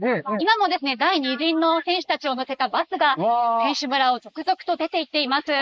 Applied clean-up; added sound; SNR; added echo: neural mask model Resemble Enhance denoiser.